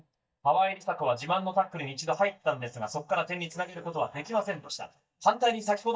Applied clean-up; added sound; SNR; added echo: neural mask model DeepFilterNet 3.